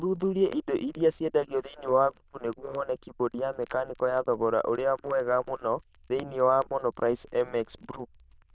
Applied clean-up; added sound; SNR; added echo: neural diffusion model UNIVERSE++.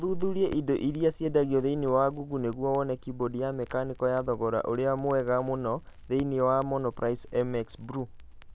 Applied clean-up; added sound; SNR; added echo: none; Crackle; 18 dB; none.